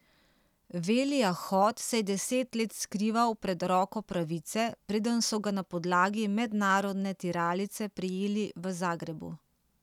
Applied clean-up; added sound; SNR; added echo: none; none; none; none.